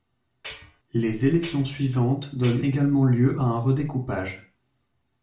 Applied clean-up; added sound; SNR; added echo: none; Tools; 16 dB; reverberation time 0.3 s.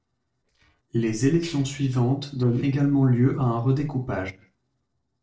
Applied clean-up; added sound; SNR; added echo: neural separator model SepFormer DNS4.